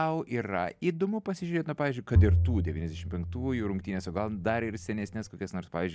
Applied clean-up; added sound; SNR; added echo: none; Bowed string instrument; -2 dB; none.